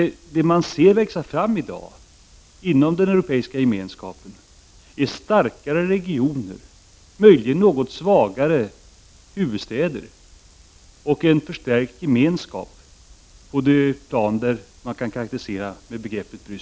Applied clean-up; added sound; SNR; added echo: none; none; none; none.